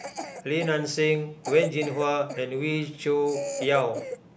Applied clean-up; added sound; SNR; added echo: none; Cough; 10 dB; none.